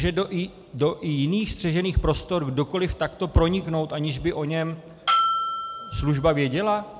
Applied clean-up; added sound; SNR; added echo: none; Bell; 2 dB; none.